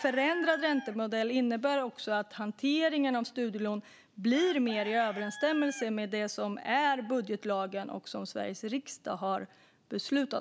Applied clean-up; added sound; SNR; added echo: none; Chicken, rooster; 18 dB; none.